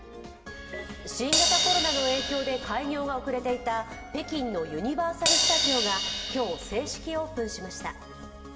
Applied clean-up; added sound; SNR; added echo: none; Crash cymbal; -1 dB; reverberation time 1.3 s.